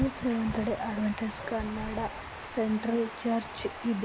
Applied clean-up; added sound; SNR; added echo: none; Water; 9 dB; none.